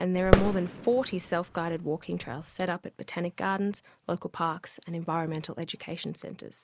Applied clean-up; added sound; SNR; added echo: none; Fireworks; -2 dB; none.